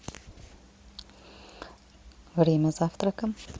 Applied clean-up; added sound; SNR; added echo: none; none; none; none.